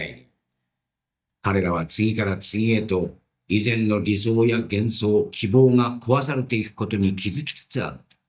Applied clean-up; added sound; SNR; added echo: neural mask model DeepFilterNet 3.